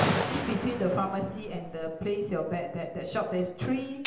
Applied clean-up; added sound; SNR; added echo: none; Explosion; 4 dB; reverberation time 0.9 s.